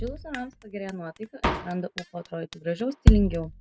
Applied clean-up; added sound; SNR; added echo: none; Drum kit; -4 dB; none.